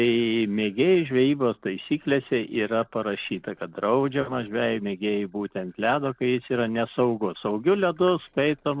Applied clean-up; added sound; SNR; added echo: neural separator model SepFormer DNS4.